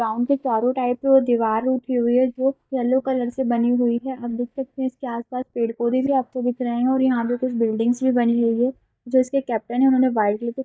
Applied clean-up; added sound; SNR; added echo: neural mask model DeepFilterNet 3.